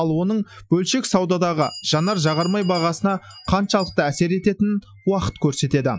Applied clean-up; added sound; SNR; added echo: classical method Wiener filter.